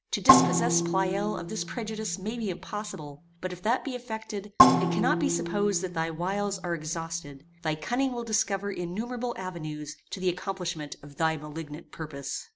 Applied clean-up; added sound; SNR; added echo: none; Percussion; -3 dB; none.